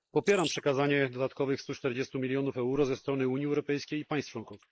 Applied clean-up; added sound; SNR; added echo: neural mask model Resemble Enhance denoiser.